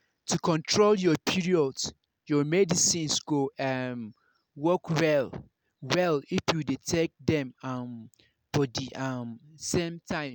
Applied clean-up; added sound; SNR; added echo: none; none; none; none.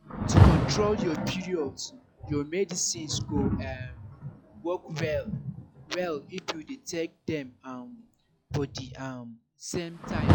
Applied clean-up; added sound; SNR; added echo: classical method log-MMSE.